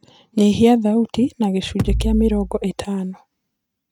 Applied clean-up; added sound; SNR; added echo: neural mask model RNNoise.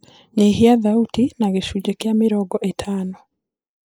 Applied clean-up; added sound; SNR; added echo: neural mask model Resemble Enhance denoiser.